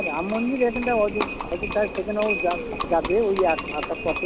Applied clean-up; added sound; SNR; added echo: none; Livestock, farm animals, working animals; 5 dB; none.